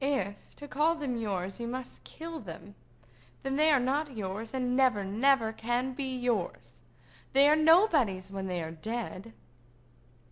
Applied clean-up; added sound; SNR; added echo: none; none; none; none.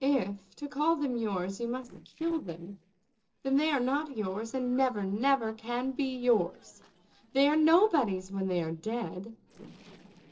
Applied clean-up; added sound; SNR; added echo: neural separator model SepFormer DNS4.